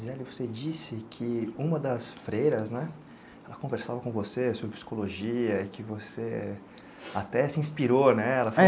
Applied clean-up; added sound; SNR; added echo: none; none; none; none.